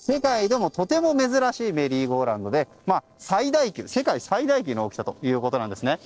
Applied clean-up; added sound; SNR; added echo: neural separator model SepFormer DNS4.